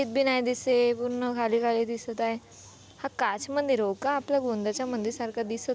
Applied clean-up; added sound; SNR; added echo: none; none; none; none.